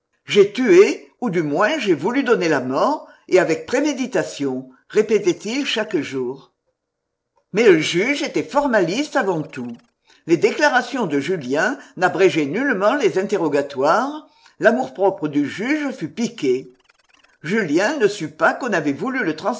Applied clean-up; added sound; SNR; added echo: neural separator model SepFormer DNS4.